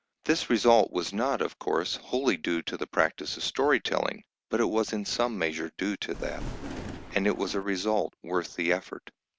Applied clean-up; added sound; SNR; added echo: none; Thunder; 9 dB; none.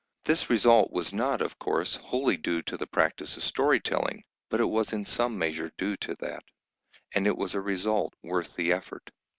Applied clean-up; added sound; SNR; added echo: none; none; none; none.